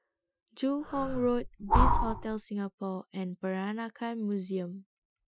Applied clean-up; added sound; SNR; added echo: classical method Wiener filter.